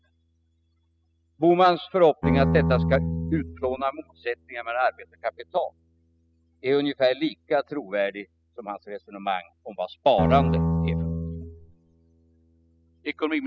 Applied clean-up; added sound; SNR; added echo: classical method spectral subtraction.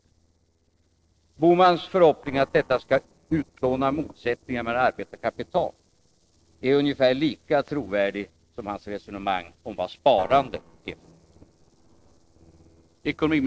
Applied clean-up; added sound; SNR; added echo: neural separator model SepFormer DNS4.